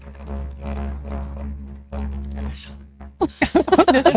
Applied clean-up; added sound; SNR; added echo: neural mask model RNNoise.